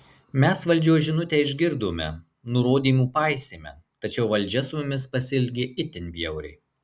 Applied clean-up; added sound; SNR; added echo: none; none; none; none.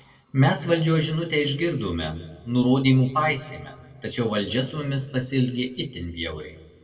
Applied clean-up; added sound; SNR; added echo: none; none; none; reverberation time 1.3 s.